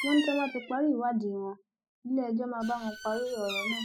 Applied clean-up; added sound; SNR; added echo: classical method spectral subtraction.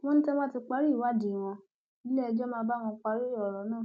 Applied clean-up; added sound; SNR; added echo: none; none; none; none.